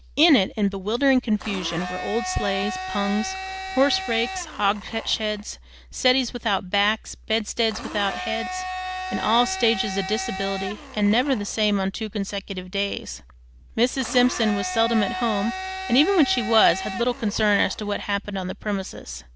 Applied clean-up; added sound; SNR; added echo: none; Domestic sounds, home sounds; 10 dB; none.